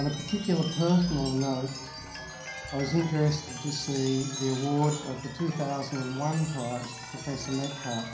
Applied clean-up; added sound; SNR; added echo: none; Chime; 11 dB; reverberation time 0.6 s.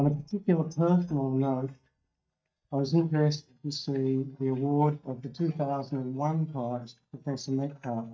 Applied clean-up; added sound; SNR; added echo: neural mask model DeepFilterNet 3.